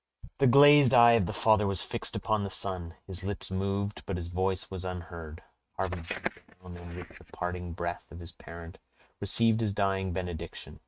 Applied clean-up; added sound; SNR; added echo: neural mask model RNNoise.